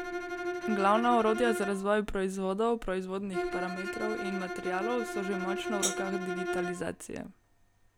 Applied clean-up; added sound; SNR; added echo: none; Bowed string instrument + Hi-hat; 5 dB; none.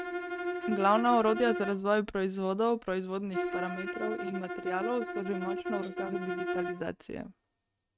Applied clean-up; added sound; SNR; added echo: neural mask model RNNoise.